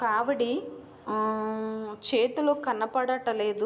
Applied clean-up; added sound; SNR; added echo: none; none; none; none.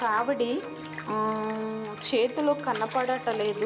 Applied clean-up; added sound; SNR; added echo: none; Organ + Bathtub (filling or washing) / Water; 13 dB; none.